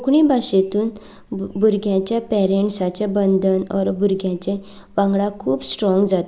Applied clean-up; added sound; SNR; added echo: none; none; none; none.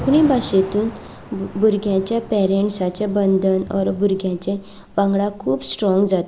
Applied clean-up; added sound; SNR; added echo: none; Thunder / Rain; 17 dB; none.